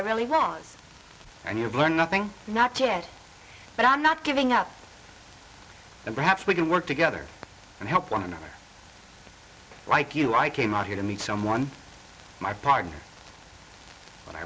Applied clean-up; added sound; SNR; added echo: none; none; none; none.